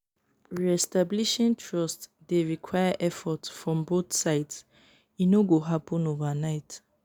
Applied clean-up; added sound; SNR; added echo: none; none; none; none.